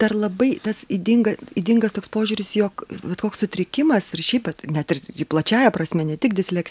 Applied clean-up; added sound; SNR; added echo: none; none; none; none.